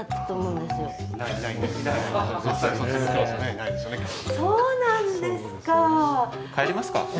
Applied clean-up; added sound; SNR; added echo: none; none; none; none.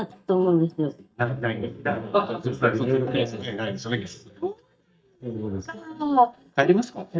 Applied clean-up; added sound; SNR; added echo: neural mask model DeepFilterNet 3.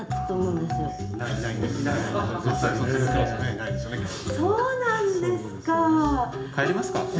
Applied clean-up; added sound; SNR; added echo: none; Marimba, xylophone; 12 dB; reverberation time 0.4 s.